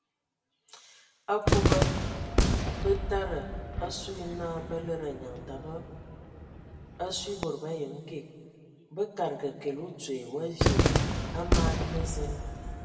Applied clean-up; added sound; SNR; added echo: none; Cheering / Fireworks; -4 dB; reverberation time 2.0 s.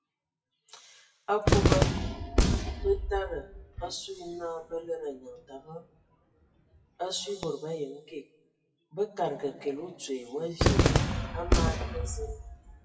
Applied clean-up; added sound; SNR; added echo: classical method WPE with log-MMSE.